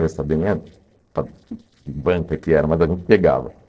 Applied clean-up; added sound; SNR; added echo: neural separator model SepFormer DNS4.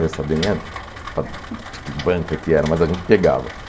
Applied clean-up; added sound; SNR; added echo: none; Rain; 13 dB; none.